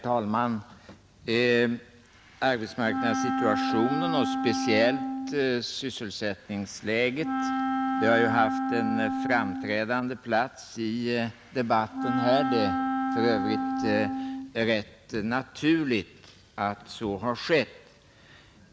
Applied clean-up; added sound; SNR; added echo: none; Wind instrument, woodwind instrument; 2 dB; none.